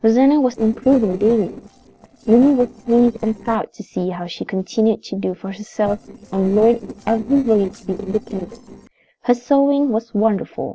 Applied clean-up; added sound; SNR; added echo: neural separator model SepFormer DNS4.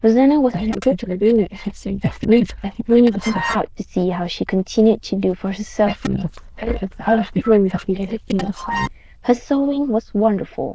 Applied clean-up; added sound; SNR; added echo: neural diffusion model UNIVERSE++.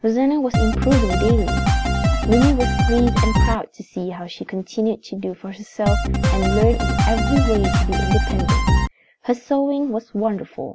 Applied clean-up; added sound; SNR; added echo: none; Drum kit; -4 dB; none.